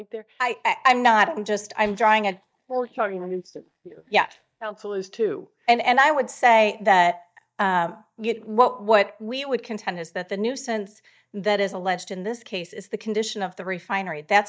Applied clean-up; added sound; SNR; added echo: neural mask model DeepFilterNet 3.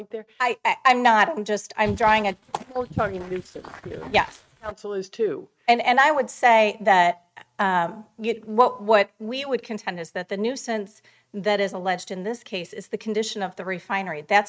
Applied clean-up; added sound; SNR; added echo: neural mask model RNNoise.